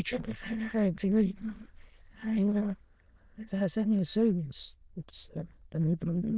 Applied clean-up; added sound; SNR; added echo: neural diffusion model UNIVERSE++.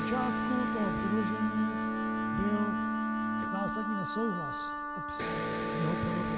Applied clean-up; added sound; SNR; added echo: none; Wind instrument, woodwind instrument + Electric guitar; -3 dB; none.